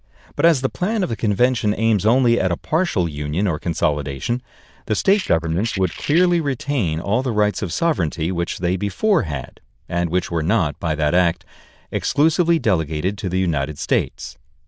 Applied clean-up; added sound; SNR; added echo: neural diffusion model UNIVERSE++.